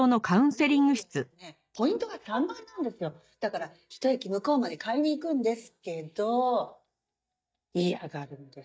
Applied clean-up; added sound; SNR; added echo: neural mask model DeepFilterNet 3.